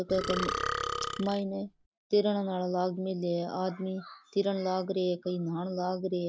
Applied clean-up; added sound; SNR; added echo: none; Burping, eructation; 3 dB; none.